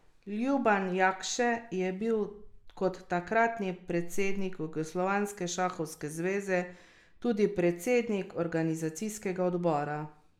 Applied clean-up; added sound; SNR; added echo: none; none; none; none.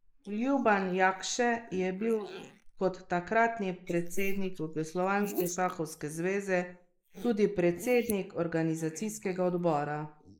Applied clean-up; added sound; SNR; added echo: neural mask model Resemble Enhance denoiser.